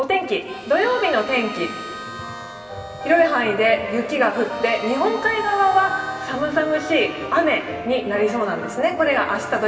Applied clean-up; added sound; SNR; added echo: none; Harmonica; 15 dB; reverberation time 2.5 s.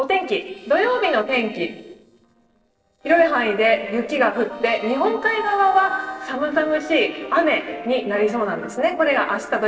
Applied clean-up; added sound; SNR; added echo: neural separator model SepFormer DNS4.